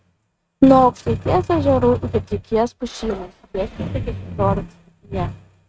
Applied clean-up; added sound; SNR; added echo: neural mask model RNNoise.